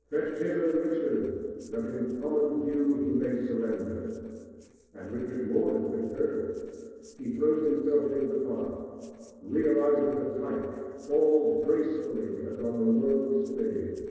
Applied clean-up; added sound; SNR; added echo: neural separator model SepFormer DNS4.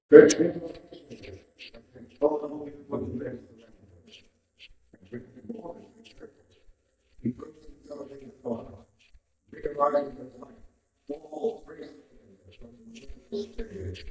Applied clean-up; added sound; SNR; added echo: neural mask model DeepFilterNet 3.